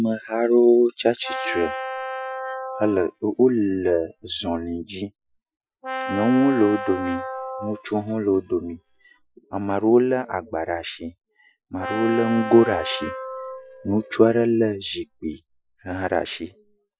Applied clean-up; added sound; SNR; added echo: classical method Wiener filter.